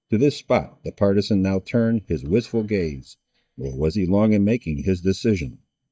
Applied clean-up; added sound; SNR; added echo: neural mask model DeepFilterNet 3.